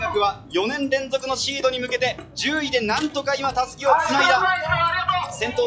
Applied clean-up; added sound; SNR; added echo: classical method log-MMSE.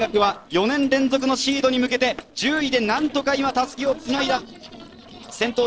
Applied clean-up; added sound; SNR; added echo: neural separator model SepFormer DNS4.